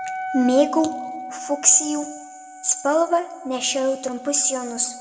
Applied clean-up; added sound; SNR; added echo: none; Wind instrument, woodwind instrument; 12 dB; reverberation time 1.2 s.